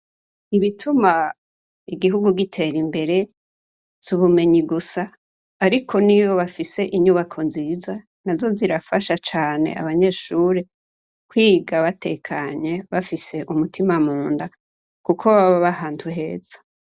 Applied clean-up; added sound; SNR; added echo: none; none; none; none.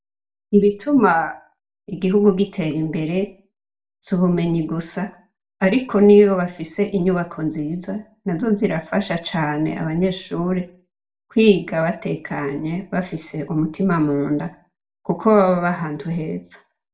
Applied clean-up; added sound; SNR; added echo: none; none; none; reverberation time 0.4 s.